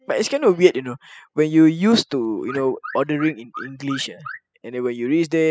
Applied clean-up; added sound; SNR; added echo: classical method spectral subtraction.